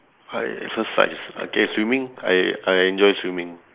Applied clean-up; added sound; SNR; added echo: neural mask model Resemble Enhance denoiser.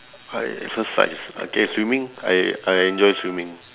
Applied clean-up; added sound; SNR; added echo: none; Wind instrument, woodwind instrument; 17 dB; none.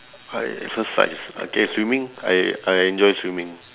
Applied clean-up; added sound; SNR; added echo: none; none; none; none.